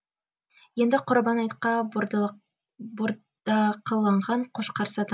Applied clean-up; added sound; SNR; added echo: none; none; none; none.